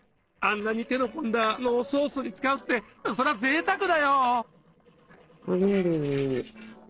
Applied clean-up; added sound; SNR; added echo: neural separator model SepFormer DNS4.